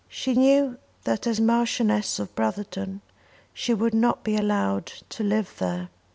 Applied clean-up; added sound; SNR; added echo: none; none; none; none.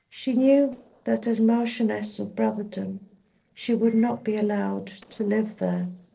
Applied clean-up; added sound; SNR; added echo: neural separator model SepFormer DNS4.